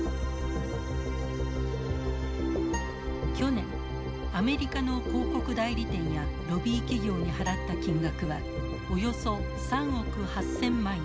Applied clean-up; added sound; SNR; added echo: none; Acoustic guitar; 15 dB; none.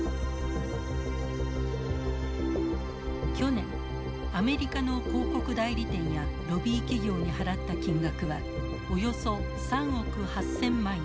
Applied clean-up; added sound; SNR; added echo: none; none; none; none.